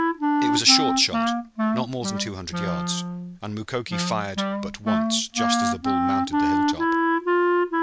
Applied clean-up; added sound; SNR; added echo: none; Wind instrument, woodwind instrument; -5 dB; none.